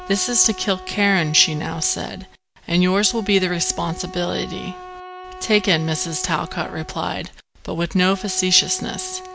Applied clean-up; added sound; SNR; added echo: none; Wind instrument, woodwind instrument; 16 dB; none.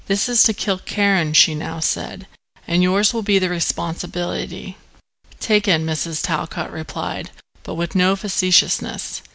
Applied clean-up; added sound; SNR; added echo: none; none; none; none.